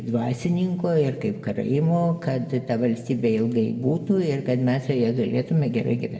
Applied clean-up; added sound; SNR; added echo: none; none; none; reverberation time 1.3 s.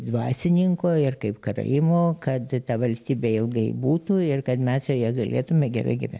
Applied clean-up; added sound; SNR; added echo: none; none; none; none.